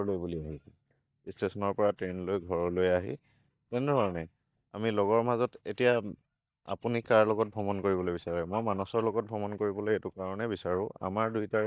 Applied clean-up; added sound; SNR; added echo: neural mask model DeepFilterNet 3.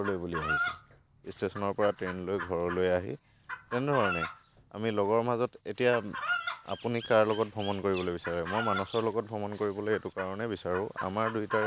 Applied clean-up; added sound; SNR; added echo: none; Chicken, rooster; 8 dB; none.